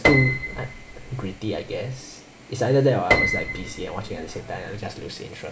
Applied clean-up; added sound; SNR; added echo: none; Piano; 2 dB; none.